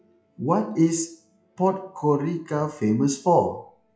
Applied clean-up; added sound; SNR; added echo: classical method log-MMSE.